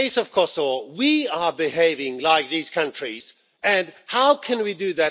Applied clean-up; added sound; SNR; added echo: none; none; none; none.